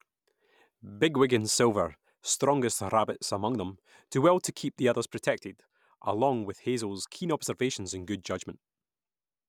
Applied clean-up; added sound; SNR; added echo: none; none; none; none.